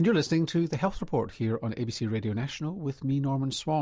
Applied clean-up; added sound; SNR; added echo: none; none; none; none.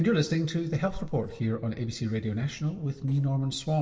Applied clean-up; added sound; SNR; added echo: neural separator model SepFormer DNS4.